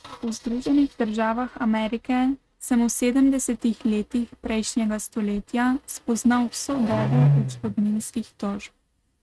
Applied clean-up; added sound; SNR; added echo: neural mask model RNNoise.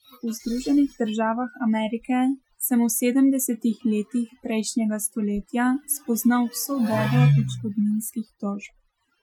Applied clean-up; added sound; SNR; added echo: classical method Wiener filter.